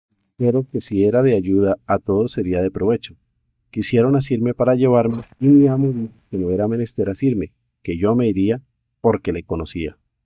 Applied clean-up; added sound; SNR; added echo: neural mask model DeepFilterNet 3.